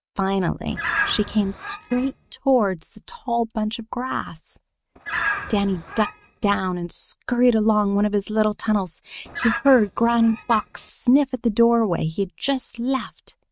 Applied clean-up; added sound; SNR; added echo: neural mask model RNNoise.